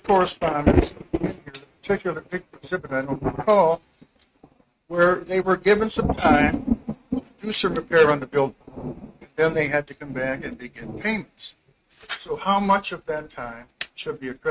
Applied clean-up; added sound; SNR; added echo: neural mask model RNNoise.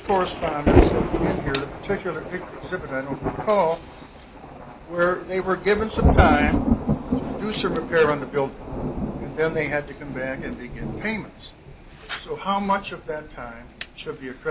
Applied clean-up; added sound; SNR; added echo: none; Thunder; 0 dB; none.